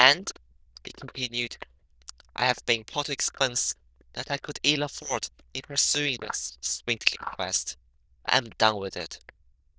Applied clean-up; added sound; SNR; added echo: neural diffusion model UNIVERSE++.